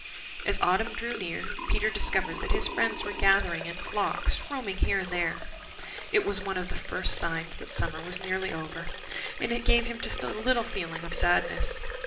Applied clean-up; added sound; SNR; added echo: none; Sink (filling or washing) / Water tap, faucet; 9 dB; reverberation time 1.3 s.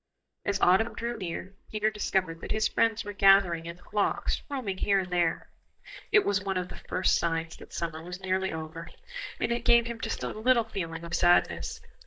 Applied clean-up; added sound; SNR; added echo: neural mask model DeepFilterNet 3.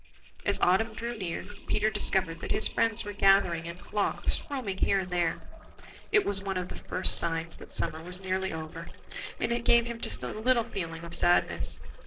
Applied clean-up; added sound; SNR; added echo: neural separator model SepFormer DNS4.